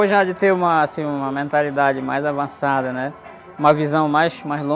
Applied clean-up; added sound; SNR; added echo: none; none; none; none.